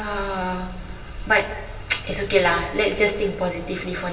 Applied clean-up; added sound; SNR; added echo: none; none; none; reverberation time 2.2 s.